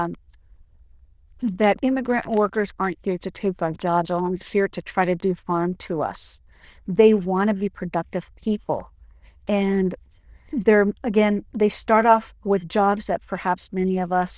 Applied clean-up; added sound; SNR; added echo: neural diffusion model UNIVERSE++.